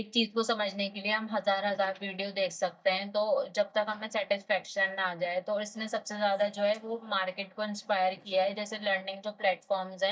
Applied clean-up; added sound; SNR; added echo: neural mask model DeepFilterNet 3.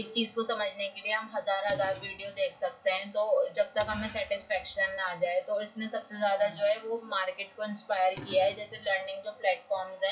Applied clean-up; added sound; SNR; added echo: classical method WPE with log-MMSE.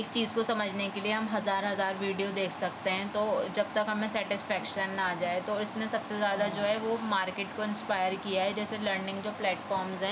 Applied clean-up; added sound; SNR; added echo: none; none; none; none.